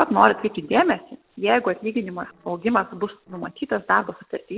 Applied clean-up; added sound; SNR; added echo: neural separator model SepFormer DNS4.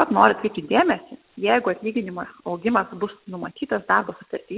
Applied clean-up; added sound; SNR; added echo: none; none; none; none.